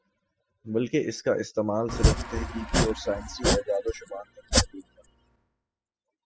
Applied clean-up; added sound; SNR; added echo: classical method spectral subtraction.